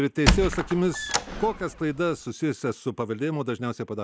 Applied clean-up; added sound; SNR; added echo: none; Squeak; 0 dB; none.